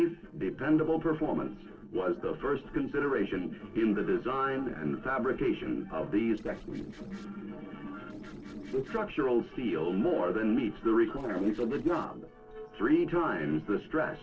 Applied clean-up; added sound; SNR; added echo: neural separator model SepFormer DNS4.